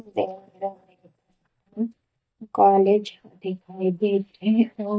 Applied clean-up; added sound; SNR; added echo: neural mask model DeepFilterNet 3.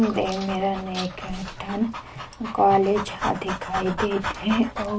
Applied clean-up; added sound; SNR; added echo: none; Dog; 9 dB; reverberation time 0.2 s.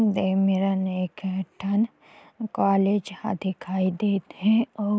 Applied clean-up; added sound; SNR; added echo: none; none; none; none.